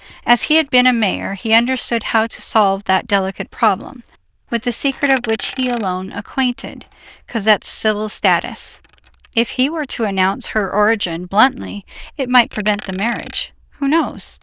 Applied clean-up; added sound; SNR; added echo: neural diffusion model UNIVERSE++.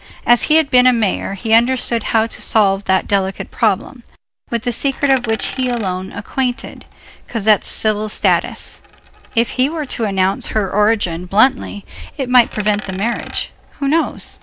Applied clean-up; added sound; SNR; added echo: none; Coin (dropping); 20 dB; none.